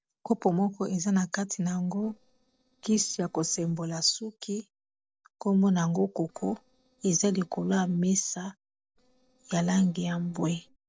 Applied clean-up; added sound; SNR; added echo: neural separator model SepFormer DNS4.